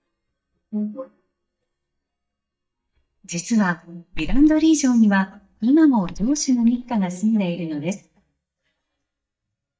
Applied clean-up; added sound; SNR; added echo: neural mask model DeepFilterNet 3.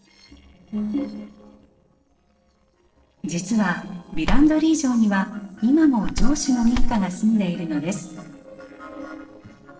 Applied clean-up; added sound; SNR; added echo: neural separator model SepFormer DNS4.